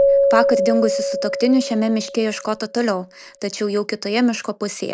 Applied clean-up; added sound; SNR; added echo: none; Keyboard (musical); 1 dB; none.